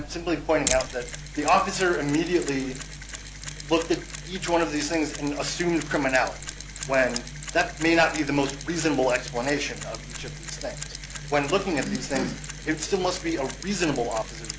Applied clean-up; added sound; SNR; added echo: none; Mechanisms; 10 dB; none.